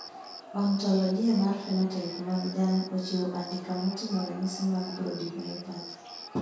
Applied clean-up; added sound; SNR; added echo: none; Cricket; 15 dB; reverberation time 0.6 s.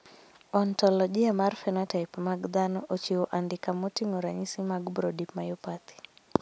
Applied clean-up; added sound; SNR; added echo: none; none; none; none.